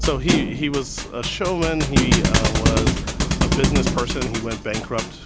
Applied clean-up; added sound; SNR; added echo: none; Thump, thud; -4 dB; none.